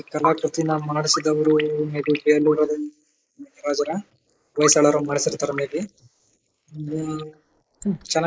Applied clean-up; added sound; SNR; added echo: neural mask model Resemble Enhance denoiser.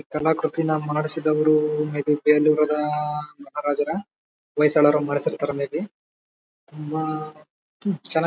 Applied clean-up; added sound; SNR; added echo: none; none; none; none.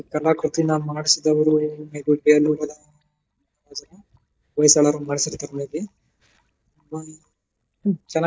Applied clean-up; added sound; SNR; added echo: neural mask model DeepFilterNet 3.